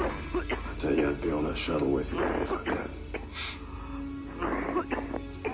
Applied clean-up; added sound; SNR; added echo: none; Cough; 3 dB; reverberation time 0.4 s.